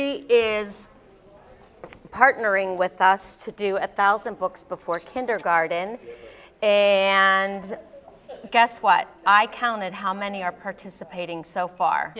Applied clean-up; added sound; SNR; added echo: none; none; none; none.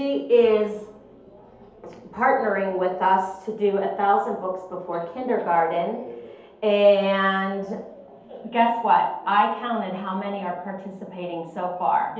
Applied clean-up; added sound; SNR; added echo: none; none; none; reverberation time 2.2 s.